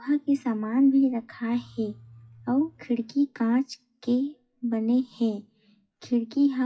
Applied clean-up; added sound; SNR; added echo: classical method WPE with log-MMSE.